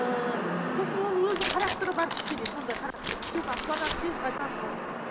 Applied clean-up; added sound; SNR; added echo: none; Tearing; 6 dB; none.